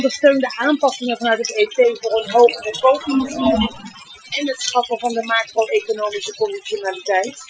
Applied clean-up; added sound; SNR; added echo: classical method Wiener filter.